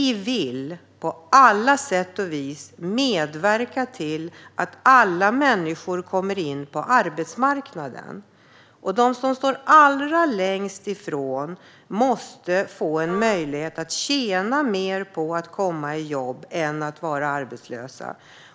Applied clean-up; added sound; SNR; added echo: none; Wind instrument, woodwind instrument; 15 dB; none.